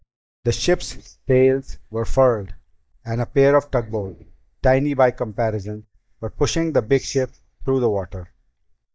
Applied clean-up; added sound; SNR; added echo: neural mask model DeepFilterNet 3.